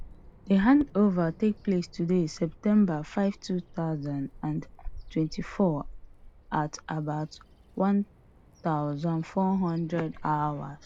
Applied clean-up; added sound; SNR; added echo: none; Bird vocalization, bird call, bird song; 18 dB; none.